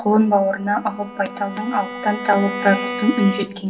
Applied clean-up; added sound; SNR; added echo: none; Bowed string instrument; 10 dB; reverberation time 1.0 s.